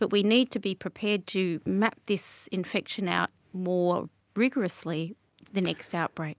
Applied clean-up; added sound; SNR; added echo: none; none; none; none.